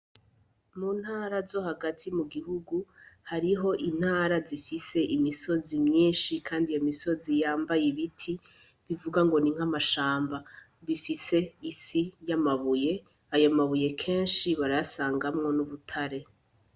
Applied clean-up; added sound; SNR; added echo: none; none; none; none.